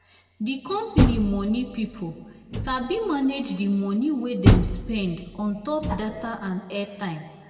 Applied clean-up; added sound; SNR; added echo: none; Door; 0 dB; reverberation time 1.9 s.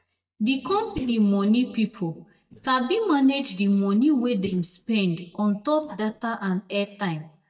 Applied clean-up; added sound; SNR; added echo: neural mask model DeepFilterNet 3.